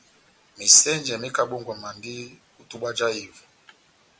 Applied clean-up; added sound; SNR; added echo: none; none; none; none.